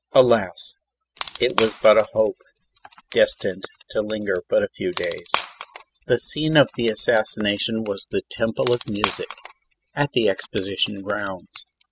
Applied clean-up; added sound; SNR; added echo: classical method spectral subtraction.